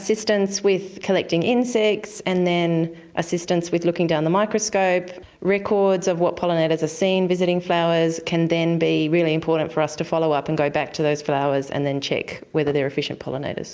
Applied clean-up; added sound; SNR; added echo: none; none; none; none.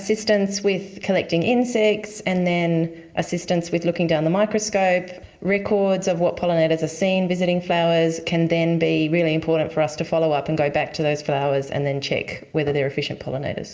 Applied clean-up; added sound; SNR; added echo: none; none; none; reverberation time 0.4 s.